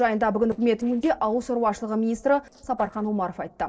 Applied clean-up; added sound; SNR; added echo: neural separator model SepFormer DNS4.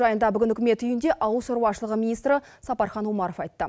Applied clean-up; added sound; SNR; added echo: none; none; none; none.